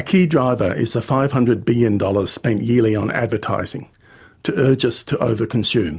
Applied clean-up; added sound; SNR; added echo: none; none; none; none.